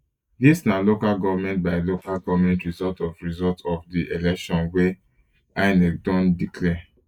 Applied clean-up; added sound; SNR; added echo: neural mask model Resemble Enhance denoiser.